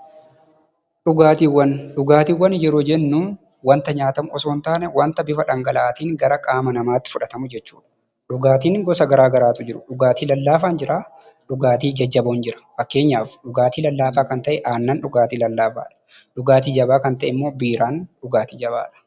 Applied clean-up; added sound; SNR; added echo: none; none; none; none.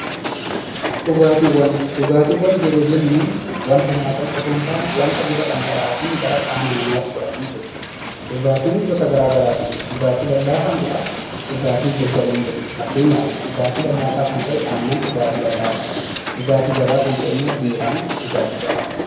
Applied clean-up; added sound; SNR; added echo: none; Hiss; 7 dB; reverberation time 1.0 s.